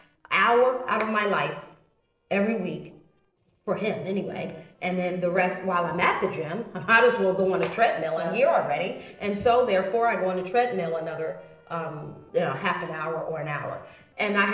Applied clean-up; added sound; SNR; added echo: neural separator model SepFormer DNS4.